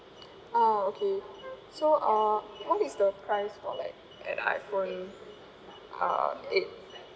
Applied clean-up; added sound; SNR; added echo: none; Wind instrument, woodwind instrument; 17 dB; none.